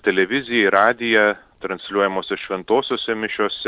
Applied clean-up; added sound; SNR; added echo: none; none; none; none.